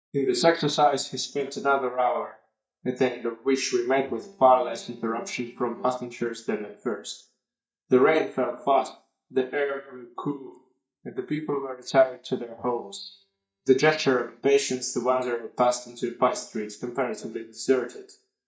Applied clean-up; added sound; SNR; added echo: neural mask model DeepFilterNet 3.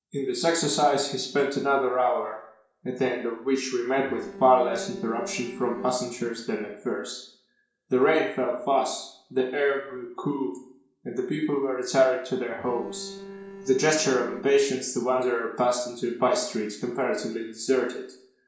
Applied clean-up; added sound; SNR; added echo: neural separator model SepFormer DNS4.